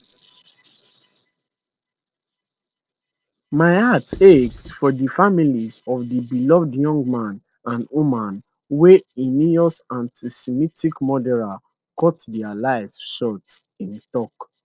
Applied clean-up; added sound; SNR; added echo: neural separator model SepFormer DNS4.